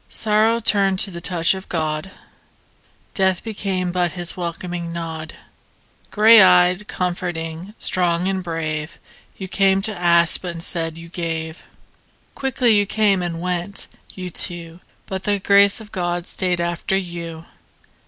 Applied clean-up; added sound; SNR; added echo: none; none; none; none.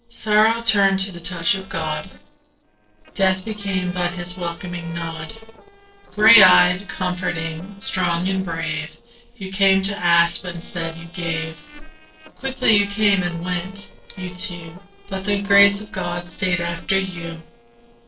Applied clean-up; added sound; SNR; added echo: neural separator model SepFormer DNS4.